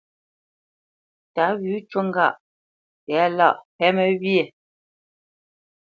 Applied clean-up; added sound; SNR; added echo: none; none; none; none.